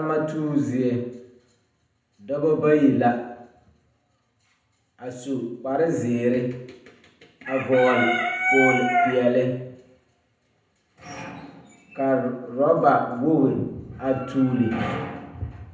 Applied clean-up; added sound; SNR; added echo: none; none; none; reverberation time 0.7 s.